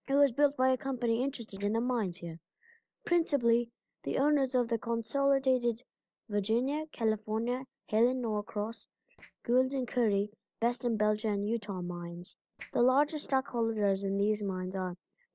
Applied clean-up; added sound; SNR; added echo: neural separator model SepFormer DNS4.